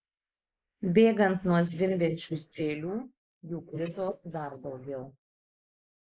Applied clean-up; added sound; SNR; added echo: neural mask model Resemble Enhance denoiser.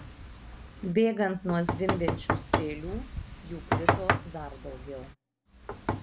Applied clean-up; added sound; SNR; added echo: none; Knock; -1 dB; none.